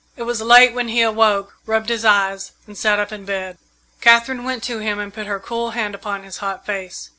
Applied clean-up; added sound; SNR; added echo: none; none; none; none.